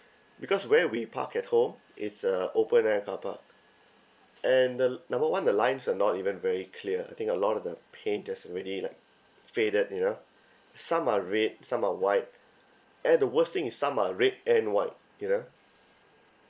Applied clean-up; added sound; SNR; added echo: none; none; none; none.